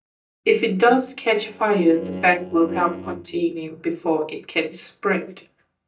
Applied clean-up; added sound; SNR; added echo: neural mask model DeepFilterNet 3.